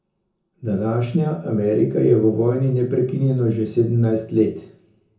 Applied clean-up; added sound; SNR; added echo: none; none; none; reverberation time 0.6 s.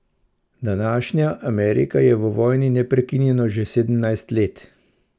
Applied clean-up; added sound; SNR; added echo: none; none; none; none.